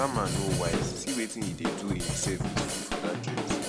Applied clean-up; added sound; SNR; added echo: none; Drum / Drum kit + Knock; -3 dB; none.